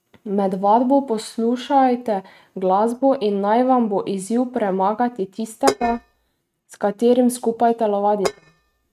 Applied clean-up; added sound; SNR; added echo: neural mask model RNNoise.